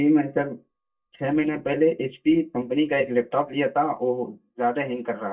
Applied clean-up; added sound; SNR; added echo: neural mask model DeepFilterNet 3.